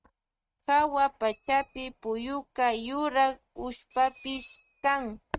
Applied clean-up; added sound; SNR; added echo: neural mask model RNNoise.